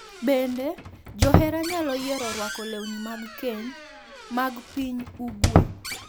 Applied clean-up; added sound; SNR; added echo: none; Squeak; -2 dB; none.